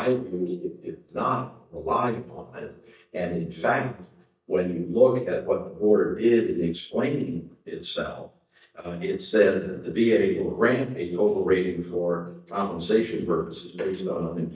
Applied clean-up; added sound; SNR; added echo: neural mask model DeepFilterNet 3.